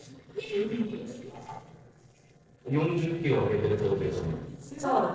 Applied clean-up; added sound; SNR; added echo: neural separator model SepFormer DNS4.